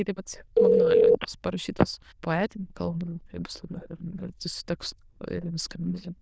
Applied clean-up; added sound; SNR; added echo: neural diffusion model UNIVERSE++.